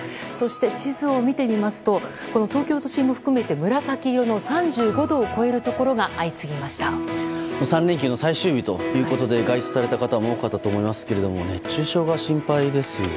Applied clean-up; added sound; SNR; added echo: none; none; none; none.